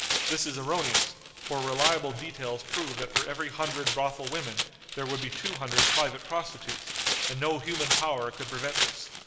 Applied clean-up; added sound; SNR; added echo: none; Tearing; -1 dB; reverberation time 2.1 s.